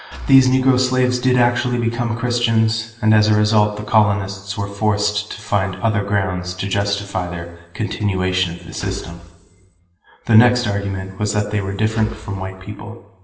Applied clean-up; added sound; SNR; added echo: none; Engine / Car; 16 dB; reverberation time 1.6 s.